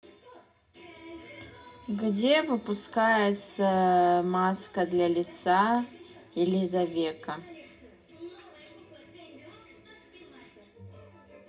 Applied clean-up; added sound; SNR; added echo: none; none; none; reverberation time 0.2 s.